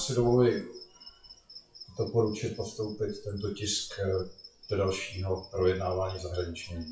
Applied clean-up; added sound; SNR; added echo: classical method WPE with log-MMSE.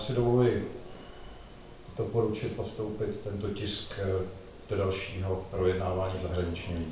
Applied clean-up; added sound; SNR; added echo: none; Insect; 14 dB; reverberation time 0.4 s.